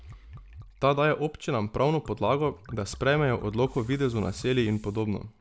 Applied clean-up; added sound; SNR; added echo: none; Liquid + Hiss; 20 dB; none.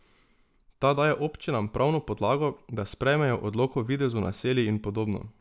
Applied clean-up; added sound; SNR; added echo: none; none; none; none.